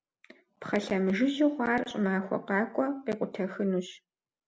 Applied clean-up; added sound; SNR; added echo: none; none; none; none.